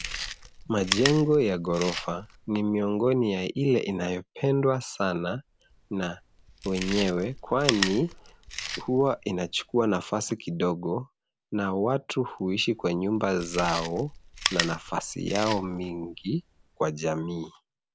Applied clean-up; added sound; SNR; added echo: none; Chewing, mastication; 10 dB; none.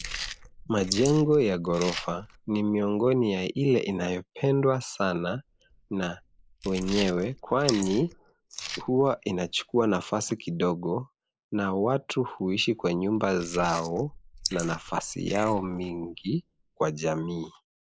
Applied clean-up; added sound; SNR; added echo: neural mask model Resemble Enhance denoiser.